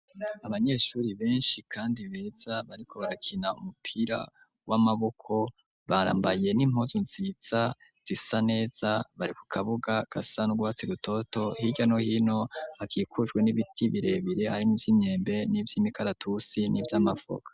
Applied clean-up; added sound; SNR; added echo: none; none; none; none.